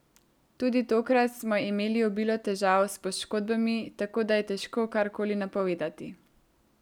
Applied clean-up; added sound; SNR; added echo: none; none; none; none.